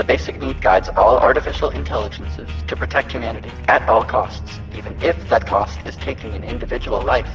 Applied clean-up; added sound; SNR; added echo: none; none; none; none.